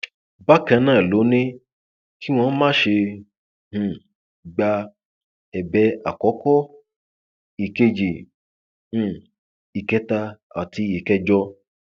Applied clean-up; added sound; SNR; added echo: none; none; none; none.